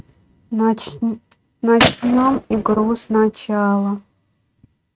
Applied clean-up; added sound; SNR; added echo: neural mask model RNNoise.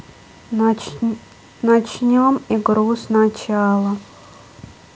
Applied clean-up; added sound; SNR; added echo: none; none; none; none.